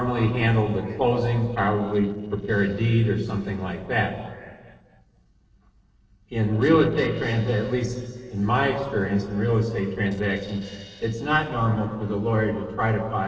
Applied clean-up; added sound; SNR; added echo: neural separator model SepFormer DNS4.